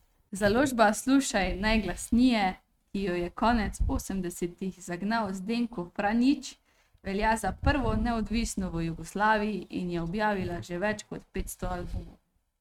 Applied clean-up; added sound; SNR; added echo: neural mask model RNNoise.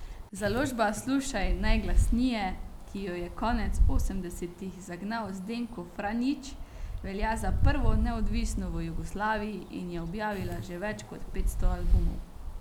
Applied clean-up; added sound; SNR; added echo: none; Wind; -3 dB; none.